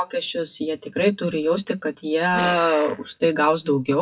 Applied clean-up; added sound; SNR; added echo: classical method WPE with log-MMSE.